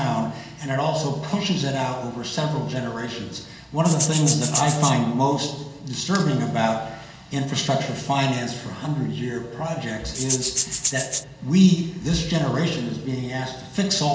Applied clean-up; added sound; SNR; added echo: none; Rattle (instrument); 3 dB; reverberation time 0.9 s.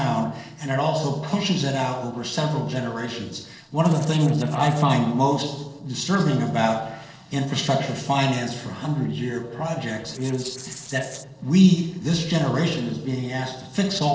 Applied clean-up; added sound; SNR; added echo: neural separator model SepFormer DNS4.